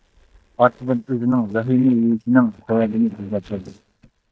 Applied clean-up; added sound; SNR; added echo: neural mask model DeepFilterNet 3.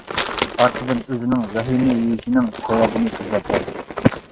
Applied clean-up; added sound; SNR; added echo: neural mask model RNNoise.